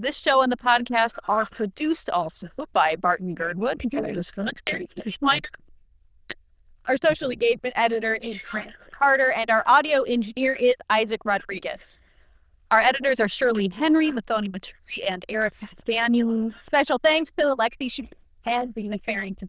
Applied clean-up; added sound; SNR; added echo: neural diffusion model UNIVERSE++.